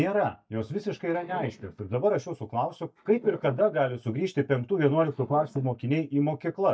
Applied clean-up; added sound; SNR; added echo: neural mask model DeepFilterNet 3.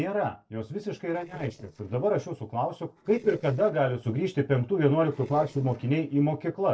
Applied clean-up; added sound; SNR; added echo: neural separator model SepFormer DNS4.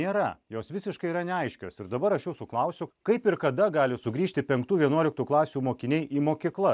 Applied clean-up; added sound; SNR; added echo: none; none; none; none.